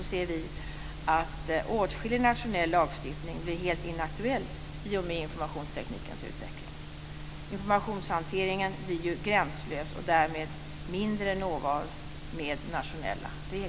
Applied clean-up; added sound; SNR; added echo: none; none; none; none.